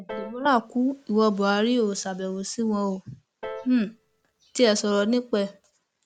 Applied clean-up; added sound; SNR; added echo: none; Piano; 19 dB; none.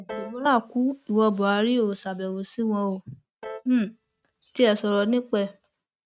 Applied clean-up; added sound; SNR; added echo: neural mask model RNNoise.